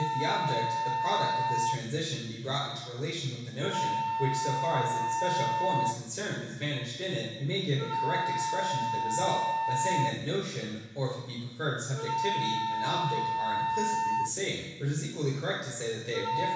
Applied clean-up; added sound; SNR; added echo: none; Wind instrument, woodwind instrument; -1 dB; reverberation time 1.1 s.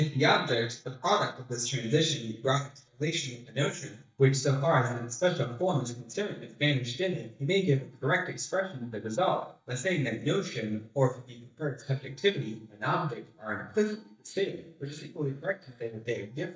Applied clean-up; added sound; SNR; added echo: neural mask model DeepFilterNet 3.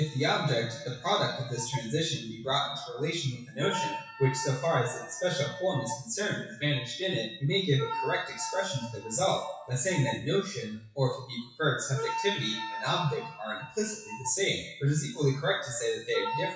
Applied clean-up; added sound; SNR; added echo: classical method WPE with log-MMSE.